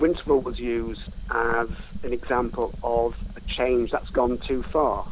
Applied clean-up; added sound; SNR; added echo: none; Fire; 8 dB; none.